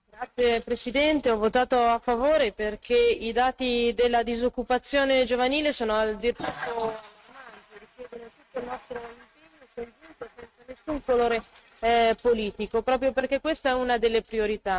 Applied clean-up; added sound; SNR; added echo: neural mask model RNNoise.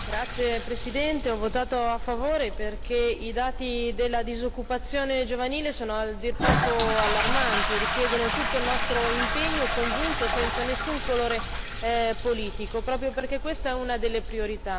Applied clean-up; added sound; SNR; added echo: none; Toilet flush; 1 dB; none.